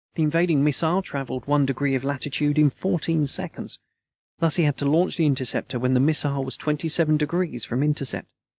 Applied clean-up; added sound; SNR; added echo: none; none; none; none.